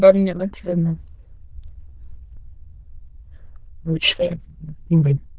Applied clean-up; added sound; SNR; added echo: neural diffusion model UNIVERSE++.